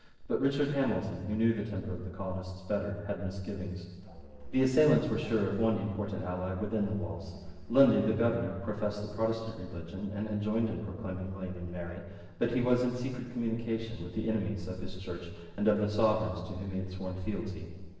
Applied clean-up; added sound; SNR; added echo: neural separator model SepFormer DNS4.